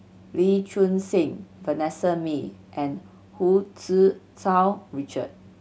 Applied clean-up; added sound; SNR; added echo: none; none; none; none.